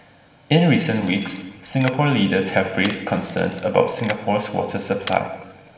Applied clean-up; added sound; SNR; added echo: none; Camera; 13 dB; reverberation time 1.2 s.